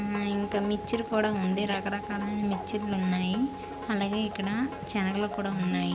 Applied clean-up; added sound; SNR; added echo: none; Musical instrument + Wind instrument, woodwind instrument; 9 dB; none.